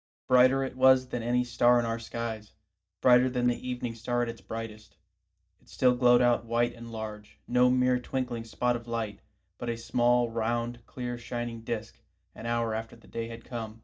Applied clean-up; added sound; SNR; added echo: neural mask model DeepFilterNet 3.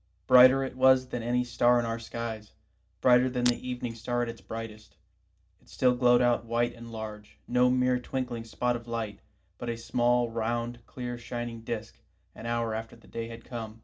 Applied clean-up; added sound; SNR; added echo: none; Shatter; 13 dB; reverberation time 0.2 s.